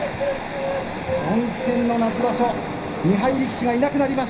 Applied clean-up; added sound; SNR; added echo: none; Mechanisms; 14 dB; reverberation time 0.5 s.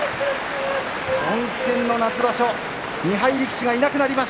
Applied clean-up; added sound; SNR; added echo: none; none; none; none.